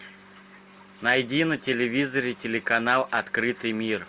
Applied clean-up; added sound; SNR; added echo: none; none; none; none.